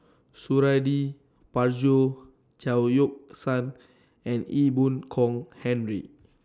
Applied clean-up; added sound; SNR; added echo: none; none; none; none.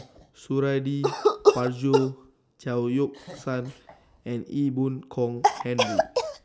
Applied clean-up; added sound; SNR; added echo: none; Cough; 0 dB; none.